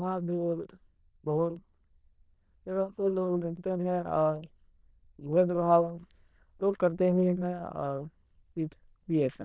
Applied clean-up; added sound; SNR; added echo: neural diffusion model UNIVERSE++.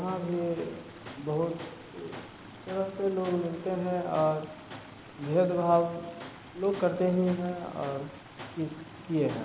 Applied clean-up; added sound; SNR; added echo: none; Tools + Stream; 15 dB; none.